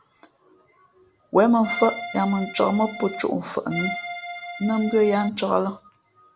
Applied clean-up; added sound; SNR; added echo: none; Accordion; 7 dB; none.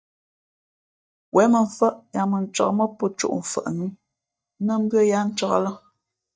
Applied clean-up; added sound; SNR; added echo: neural mask model DeepFilterNet 3.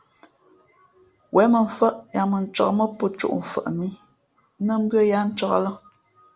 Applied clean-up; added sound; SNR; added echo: none; none; none; none.